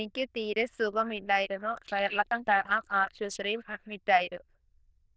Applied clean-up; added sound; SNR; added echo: neural diffusion model UNIVERSE++.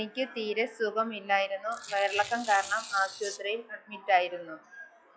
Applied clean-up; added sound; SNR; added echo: classical method log-MMSE.